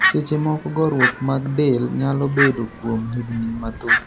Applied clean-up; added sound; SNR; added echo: none; Fowl; 4 dB; none.